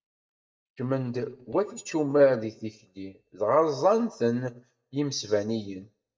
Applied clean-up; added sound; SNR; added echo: neural mask model DeepFilterNet 3.